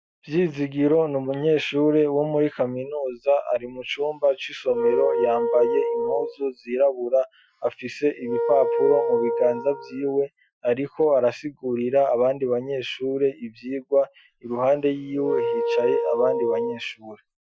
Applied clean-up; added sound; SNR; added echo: classical method Wiener filter.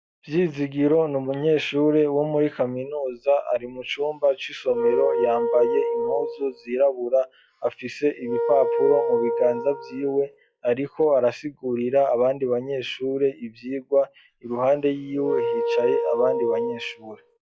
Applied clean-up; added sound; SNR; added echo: classical method log-MMSE.